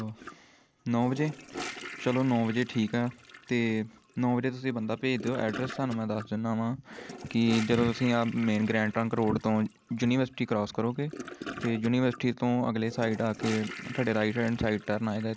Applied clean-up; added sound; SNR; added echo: none; Toilet flush / Gurgling; 15 dB; none.